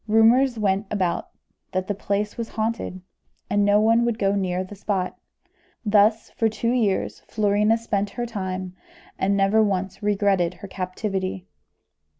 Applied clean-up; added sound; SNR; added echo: none; none; none; none.